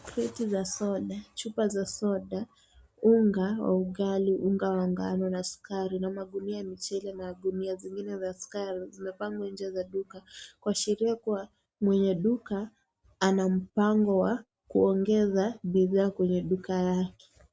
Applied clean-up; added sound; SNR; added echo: none; none; none; none.